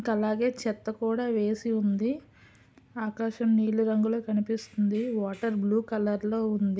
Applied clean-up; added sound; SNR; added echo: none; none; none; none.